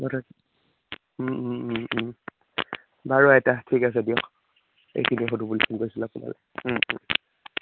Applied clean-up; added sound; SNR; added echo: none; none; none; none.